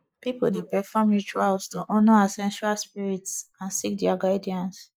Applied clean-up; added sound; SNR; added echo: neural mask model Resemble Enhance denoiser.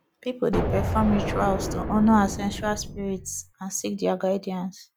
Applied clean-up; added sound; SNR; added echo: none; Explosion; 3 dB; none.